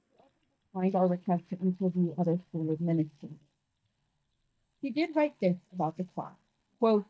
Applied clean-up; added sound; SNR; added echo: neural mask model DeepFilterNet 3.